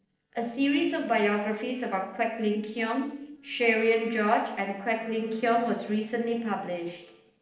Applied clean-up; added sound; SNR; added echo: neural separator model SepFormer DNS4.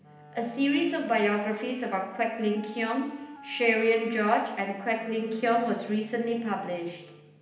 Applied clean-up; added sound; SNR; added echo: none; Wind instrument, woodwind instrument; 20 dB; reverberation time 0.8 s.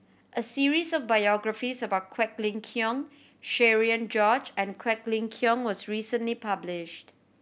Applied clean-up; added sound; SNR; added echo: none; none; none; none.